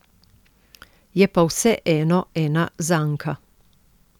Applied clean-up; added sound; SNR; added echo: none; none; none; none.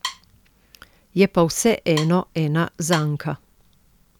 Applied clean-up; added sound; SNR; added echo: none; Wood; 14 dB; none.